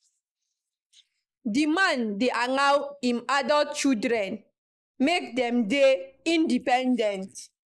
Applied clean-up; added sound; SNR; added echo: neural mask model Resemble Enhance denoiser.